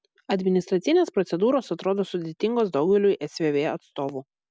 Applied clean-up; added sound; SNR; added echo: none; none; none; none.